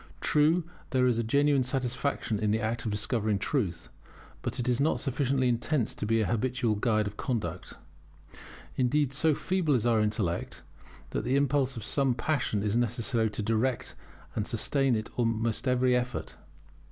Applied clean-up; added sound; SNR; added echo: none; none; none; none.